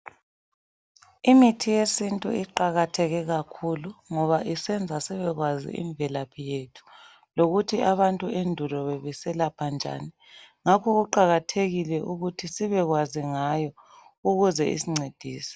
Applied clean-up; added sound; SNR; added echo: none; none; none; none.